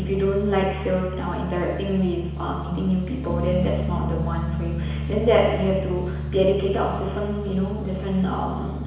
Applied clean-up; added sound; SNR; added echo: none; Bass guitar; 4 dB; reverberation time 1.0 s.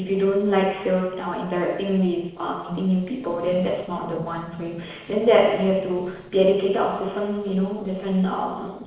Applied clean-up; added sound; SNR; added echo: neural separator model SepFormer DNS4.